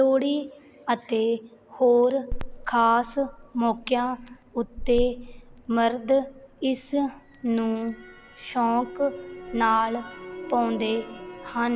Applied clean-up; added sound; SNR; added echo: none; Crackle; 13 dB; none.